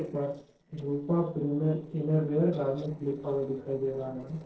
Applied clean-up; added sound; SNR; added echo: neural separator model SepFormer DNS4.